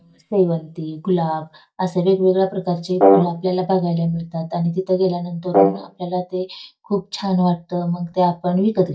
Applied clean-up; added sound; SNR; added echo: neural mask model DeepFilterNet 3.